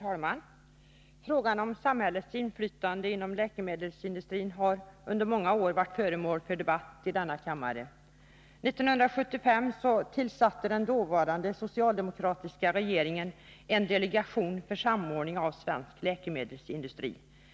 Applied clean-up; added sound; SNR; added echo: none; none; none; none.